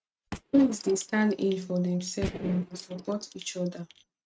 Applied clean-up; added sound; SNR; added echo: neural mask model RNNoise.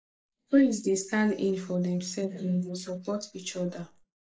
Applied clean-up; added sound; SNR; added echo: neural mask model Resemble Enhance denoiser.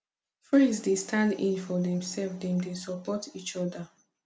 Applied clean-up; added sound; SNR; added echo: none; none; none; none.